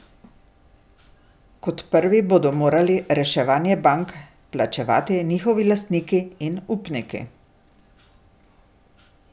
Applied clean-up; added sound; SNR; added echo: none; none; none; none.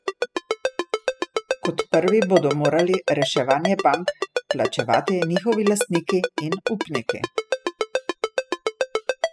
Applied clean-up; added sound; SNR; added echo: classical method spectral subtraction.